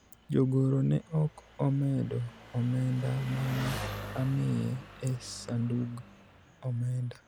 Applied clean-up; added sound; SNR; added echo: none; Engine; 14 dB; none.